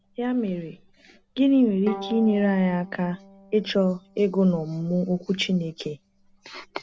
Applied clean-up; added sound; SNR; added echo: none; Bowed string instrument; 18 dB; none.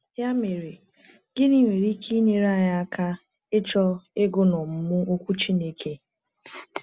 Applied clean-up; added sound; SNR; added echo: none; none; none; none.